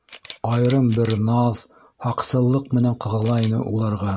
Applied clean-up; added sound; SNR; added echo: none; Camera; 20 dB; none.